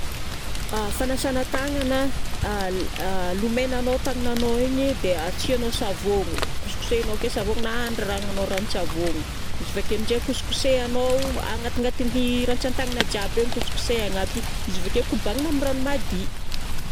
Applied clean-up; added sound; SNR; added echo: none; Rain; -2 dB; none.